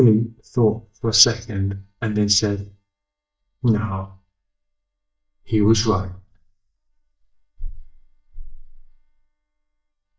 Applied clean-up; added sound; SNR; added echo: neural mask model DeepFilterNet 3.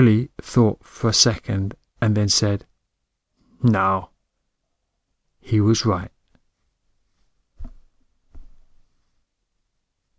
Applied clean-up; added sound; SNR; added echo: none; none; none; none.